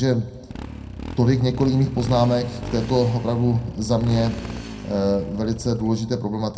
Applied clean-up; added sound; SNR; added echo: none; Motorcycle; 12 dB; reverberation time 0.2 s.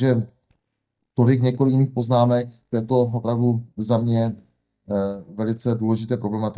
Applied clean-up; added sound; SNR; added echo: neural mask model DeepFilterNet 3.